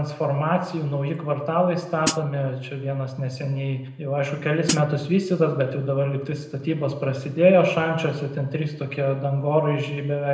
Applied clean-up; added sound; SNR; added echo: none; Hi-hat; 3 dB; reverberation time 0.8 s.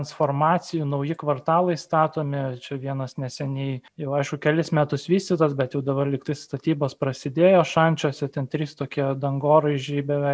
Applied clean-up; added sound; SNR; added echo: none; none; none; none.